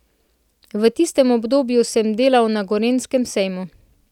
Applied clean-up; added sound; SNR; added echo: none; none; none; none.